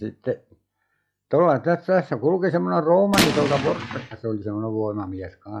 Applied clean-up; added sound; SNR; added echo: classical method log-MMSE.